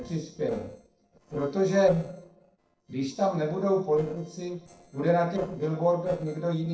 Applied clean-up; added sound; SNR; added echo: neural separator model SepFormer DNS4.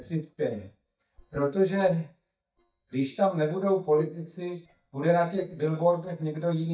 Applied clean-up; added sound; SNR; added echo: neural mask model DeepFilterNet 3.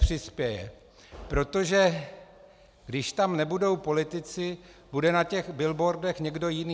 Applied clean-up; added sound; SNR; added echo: none; none; none; none.